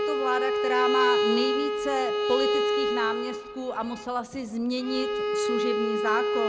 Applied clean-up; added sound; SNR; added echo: none; Bowed string instrument; -3 dB; none.